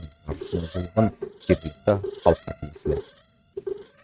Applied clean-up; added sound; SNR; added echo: neural mask model RNNoise.